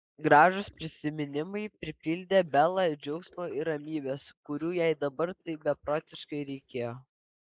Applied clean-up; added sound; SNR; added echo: neural mask model Resemble Enhance denoiser.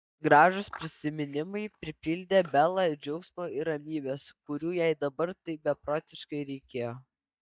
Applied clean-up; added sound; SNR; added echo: neural mask model DeepFilterNet 3.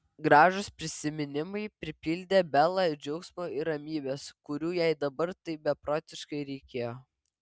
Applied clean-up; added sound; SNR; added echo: none; none; none; none.